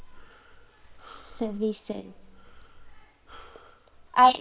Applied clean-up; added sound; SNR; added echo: neural separator model SepFormer WHAM!.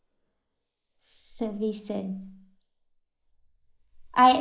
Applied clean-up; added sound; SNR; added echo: neural mask model Resemble Enhance denoiser.